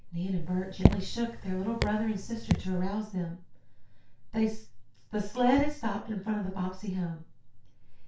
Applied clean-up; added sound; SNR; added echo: none; Raindrop / Drip; -1 dB; reverberation time 0.3 s.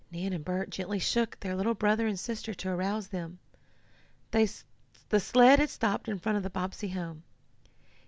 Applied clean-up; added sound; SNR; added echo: none; none; none; none.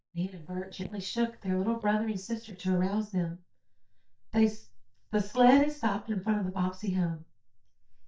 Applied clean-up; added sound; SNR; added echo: neural mask model DeepFilterNet 3.